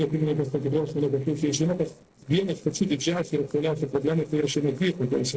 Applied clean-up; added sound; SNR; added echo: neural separator model SepFormer DNS4.